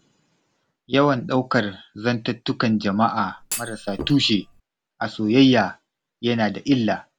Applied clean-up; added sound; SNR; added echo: none; Thump, thud; 12 dB; none.